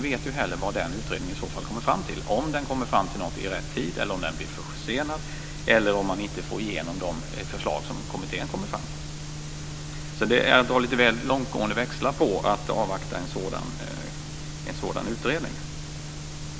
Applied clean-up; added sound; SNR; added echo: none; none; none; none.